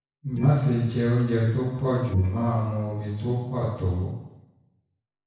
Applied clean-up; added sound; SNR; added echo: neural separator model SepFormer DNS4.